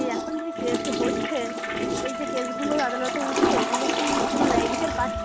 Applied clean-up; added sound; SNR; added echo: none; Wind instrument, woodwind instrument + Toilet flush / Water; -4 dB; none.